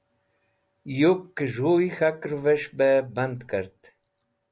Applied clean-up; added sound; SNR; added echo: none; none; none; none.